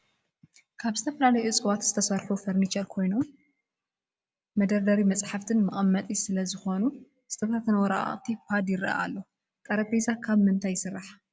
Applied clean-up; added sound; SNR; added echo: none; none; none; none.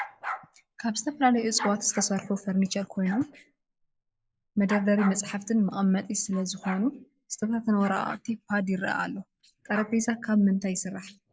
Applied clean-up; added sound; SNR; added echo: neural mask model Resemble Enhance denoiser.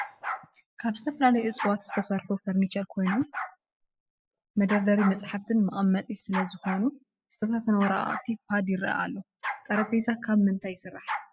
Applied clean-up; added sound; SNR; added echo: classical method spectral subtraction.